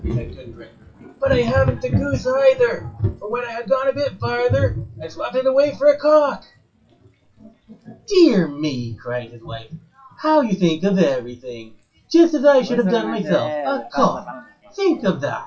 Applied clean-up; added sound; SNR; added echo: classical method WPE with log-MMSE.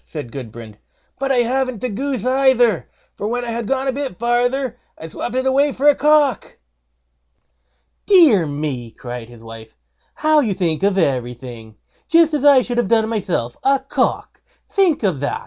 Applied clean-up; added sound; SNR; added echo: none; none; none; none.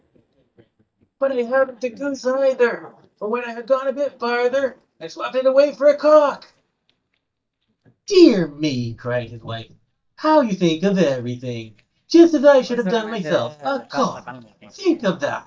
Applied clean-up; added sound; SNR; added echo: neural mask model DeepFilterNet 3.